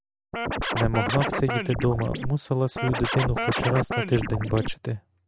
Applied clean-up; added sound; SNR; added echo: none; Scratching (performance technique); 2 dB; none.